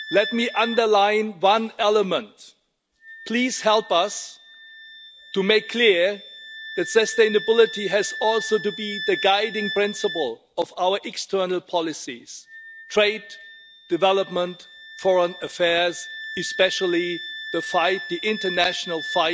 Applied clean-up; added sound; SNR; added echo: none; Wind instrument, woodwind instrument; 13 dB; none.